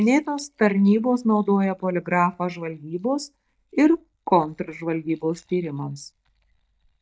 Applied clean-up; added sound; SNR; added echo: neural mask model DeepFilterNet 3.